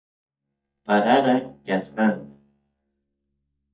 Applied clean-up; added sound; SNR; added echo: neural mask model DeepFilterNet 3.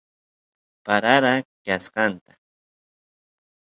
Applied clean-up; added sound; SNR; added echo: none; none; none; none.